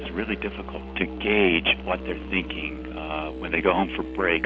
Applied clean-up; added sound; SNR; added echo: none; Musical instrument; 9 dB; none.